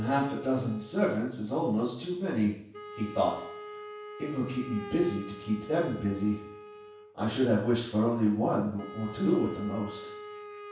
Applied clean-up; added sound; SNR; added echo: none; Wind instrument, woodwind instrument; 15 dB; reverberation time 0.7 s.